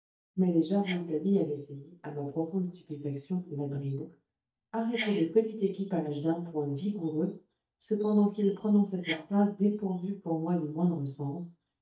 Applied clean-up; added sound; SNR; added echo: neural mask model DeepFilterNet 3.